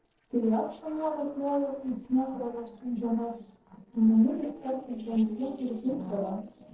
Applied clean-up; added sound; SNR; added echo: neural separator model SepFormer DNS4.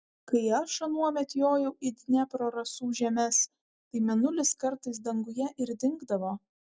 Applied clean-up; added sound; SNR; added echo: none; none; none; none.